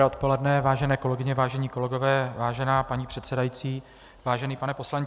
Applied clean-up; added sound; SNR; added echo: none; none; none; none.